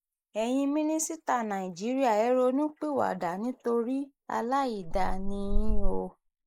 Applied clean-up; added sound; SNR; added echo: neural mask model Resemble Enhance denoiser.